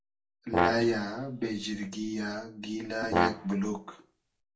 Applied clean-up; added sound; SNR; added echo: none; Brass instrument; -1 dB; reverberation time 0.2 s.